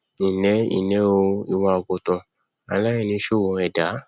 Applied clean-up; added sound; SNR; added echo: none; none; none; none.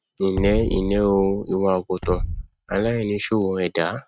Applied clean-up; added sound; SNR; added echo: neural mask model RNNoise.